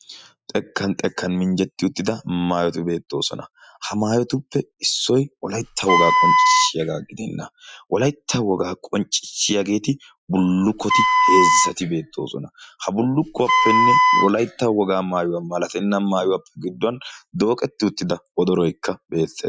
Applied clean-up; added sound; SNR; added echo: classical method Wiener filter.